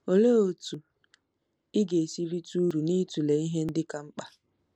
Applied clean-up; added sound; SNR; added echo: none; none; none; none.